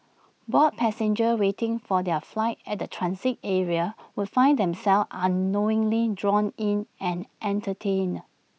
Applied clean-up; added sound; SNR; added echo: none; none; none; none.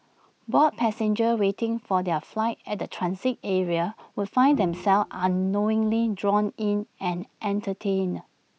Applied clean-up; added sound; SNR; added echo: none; Bowed string instrument; 16 dB; none.